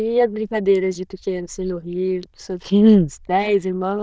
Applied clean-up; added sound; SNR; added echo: neural diffusion model UNIVERSE++.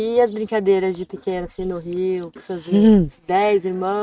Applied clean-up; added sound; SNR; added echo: neural mask model RNNoise.